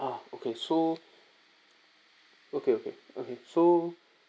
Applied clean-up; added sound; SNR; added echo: none; none; none; none.